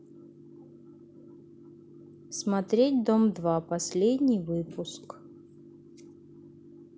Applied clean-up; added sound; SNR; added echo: none; none; none; none.